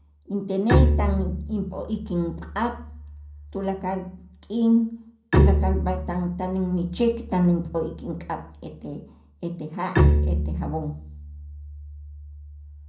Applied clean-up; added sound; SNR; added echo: none; Bowed string instrument; -1 dB; reverberation time 0.5 s.